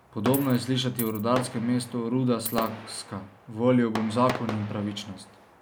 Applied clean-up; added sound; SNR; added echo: none; Fireworks + Coin (dropping); 11 dB; none.